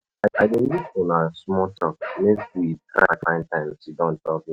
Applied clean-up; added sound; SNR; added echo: neural mask model RNNoise.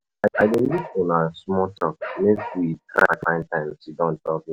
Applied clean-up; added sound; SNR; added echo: none; Bark; 13 dB; none.